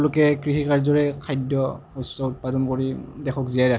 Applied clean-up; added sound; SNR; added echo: none; none; none; none.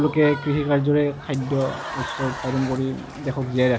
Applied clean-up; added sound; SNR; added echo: none; Applause / Crowd; 12 dB; none.